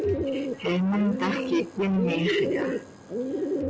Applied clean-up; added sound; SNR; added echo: none; Bird; 1 dB; none.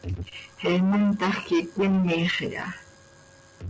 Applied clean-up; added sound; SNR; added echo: none; none; none; none.